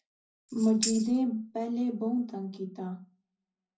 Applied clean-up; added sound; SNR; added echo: none; Tambourine; 7 dB; reverberation time 0.4 s.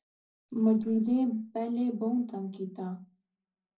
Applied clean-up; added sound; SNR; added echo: neural separator model SepFormer DNS4.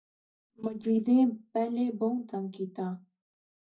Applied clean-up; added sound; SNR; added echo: neural mask model DeepFilterNet 3.